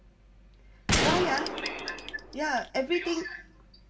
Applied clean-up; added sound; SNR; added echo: none; Gunshot, gunfire; -2 dB; reverberation time 0.8 s.